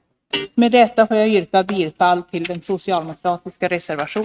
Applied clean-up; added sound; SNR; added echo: neural mask model RNNoise.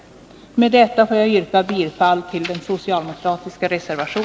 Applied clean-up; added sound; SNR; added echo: none; none; none; none.